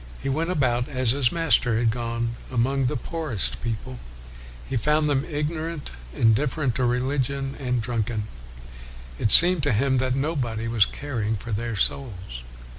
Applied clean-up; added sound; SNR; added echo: none; none; none; none.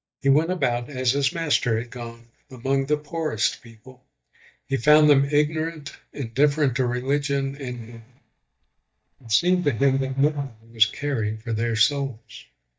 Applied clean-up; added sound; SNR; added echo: neural mask model DeepFilterNet 3.